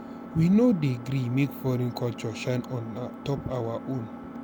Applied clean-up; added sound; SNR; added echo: none; Engine; 12 dB; none.